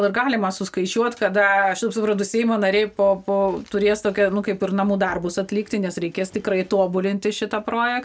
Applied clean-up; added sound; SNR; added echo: none; none; none; none.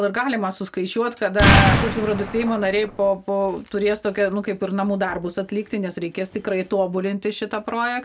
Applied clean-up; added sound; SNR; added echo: none; Explosion; -4 dB; none.